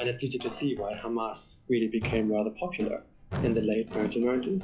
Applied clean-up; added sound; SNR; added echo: classical method log-MMSE.